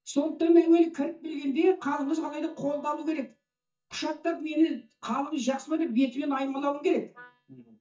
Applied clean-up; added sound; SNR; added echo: neural mask model DeepFilterNet 3.